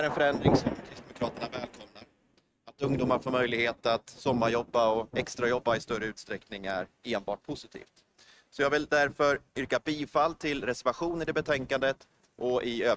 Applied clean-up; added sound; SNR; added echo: neural mask model RNNoise.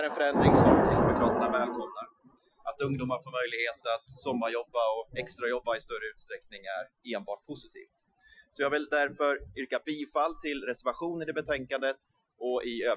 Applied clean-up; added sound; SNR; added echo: classical method Wiener filter.